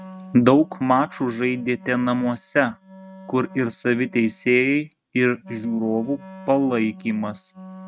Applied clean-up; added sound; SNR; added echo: neural mask model RNNoise.